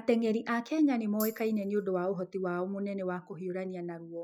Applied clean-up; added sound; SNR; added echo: classical method log-MMSE.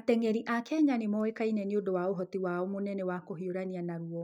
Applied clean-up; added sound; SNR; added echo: neural mask model DeepFilterNet 3.